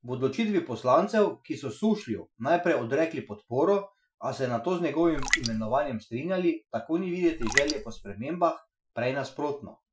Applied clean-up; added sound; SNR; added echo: classical method Wiener filter.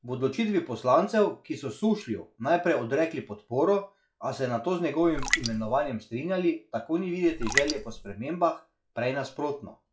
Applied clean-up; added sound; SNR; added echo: classical method log-MMSE.